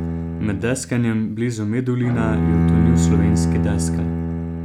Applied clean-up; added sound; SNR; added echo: none; Bowed string instrument; -3 dB; none.